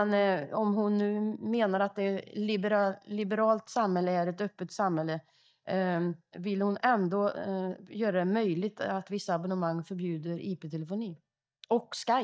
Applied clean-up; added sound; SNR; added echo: neural mask model DeepFilterNet 3.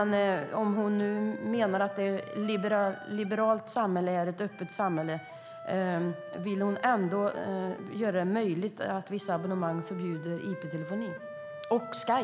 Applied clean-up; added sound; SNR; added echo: none; Wind instrument, woodwind instrument; 14 dB; none.